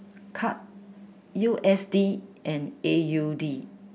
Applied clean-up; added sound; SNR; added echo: none; none; none; none.